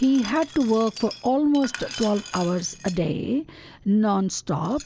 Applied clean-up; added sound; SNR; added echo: none; Glass; 18 dB; none.